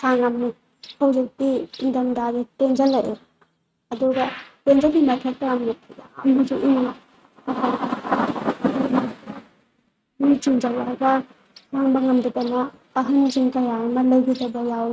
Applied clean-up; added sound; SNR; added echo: neural mask model RNNoise.